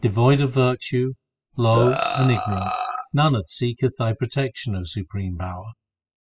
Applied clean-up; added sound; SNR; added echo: classical method spectral subtraction.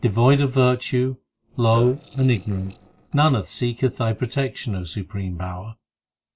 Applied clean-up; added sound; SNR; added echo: neural separator model SepFormer DNS4.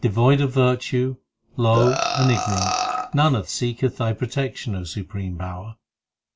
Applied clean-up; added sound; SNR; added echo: none; Burping, eructation; 2 dB; none.